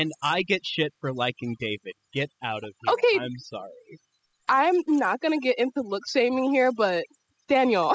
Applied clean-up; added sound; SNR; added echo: classical method spectral subtraction.